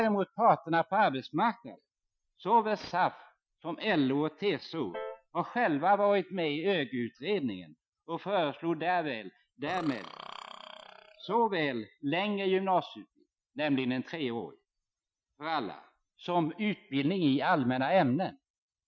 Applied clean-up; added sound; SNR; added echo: classical method Wiener filter.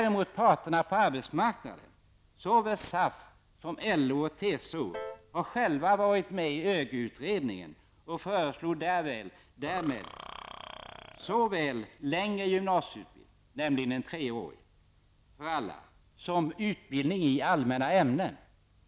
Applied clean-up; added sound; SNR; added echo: none; Burping, eructation + Piano; 16 dB; none.